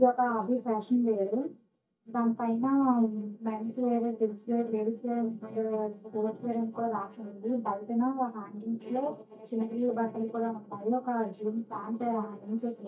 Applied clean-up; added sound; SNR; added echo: neural mask model DeepFilterNet 3.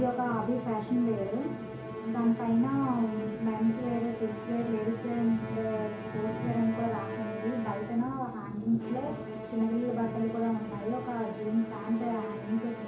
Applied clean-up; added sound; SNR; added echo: none; Musical instrument; 10 dB; reverberation time 0.7 s.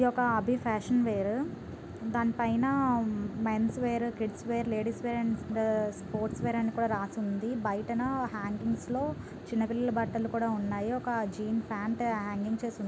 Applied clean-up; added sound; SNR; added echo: none; none; none; none.